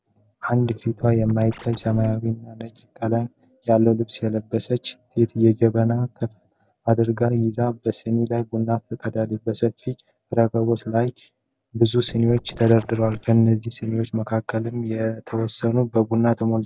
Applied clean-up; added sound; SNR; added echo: none; Scratching (performance technique); 18 dB; none.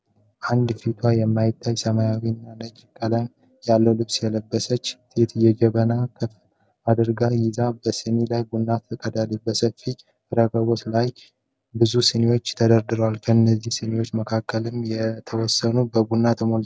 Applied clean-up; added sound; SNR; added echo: none; none; none; none.